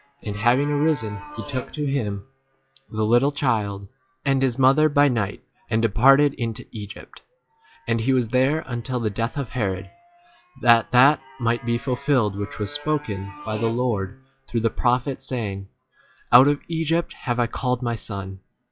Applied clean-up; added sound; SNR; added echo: classical method log-MMSE.